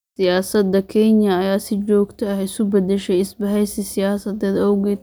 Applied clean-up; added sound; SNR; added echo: none; none; none; none.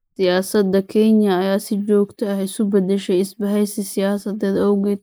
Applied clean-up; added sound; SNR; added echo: neural mask model Resemble Enhance denoiser.